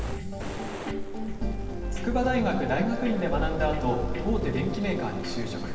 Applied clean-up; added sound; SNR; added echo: none; Fire; 15 dB; reverberation time 2.4 s.